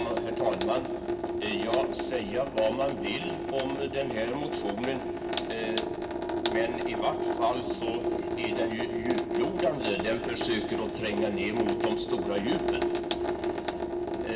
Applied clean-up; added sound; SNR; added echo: none; Sink (filling or washing) / Water tap, faucet; -1 dB; reverberation time 2.7 s.